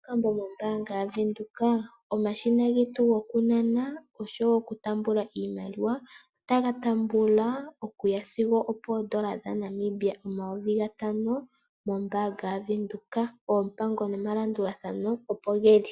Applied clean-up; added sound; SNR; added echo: none; none; none; none.